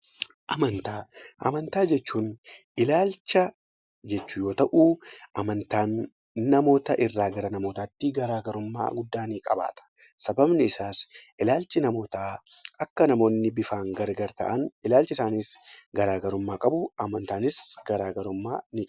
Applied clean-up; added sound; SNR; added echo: none; none; none; none.